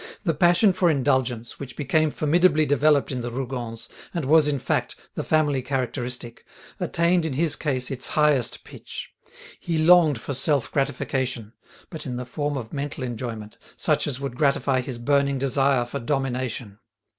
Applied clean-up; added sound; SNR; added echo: none; none; none; none.